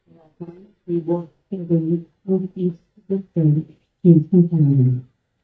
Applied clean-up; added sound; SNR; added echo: neural mask model DeepFilterNet 3.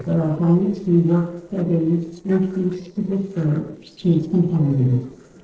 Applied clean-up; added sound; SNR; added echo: neural separator model SepFormer DNS4.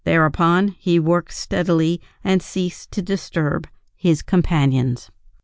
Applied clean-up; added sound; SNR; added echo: none; none; none; none.